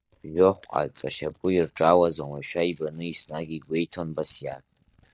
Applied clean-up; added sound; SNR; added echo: neural mask model DeepFilterNet 3.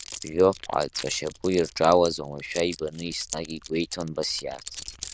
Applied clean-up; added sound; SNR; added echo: neural diffusion model UNIVERSE++.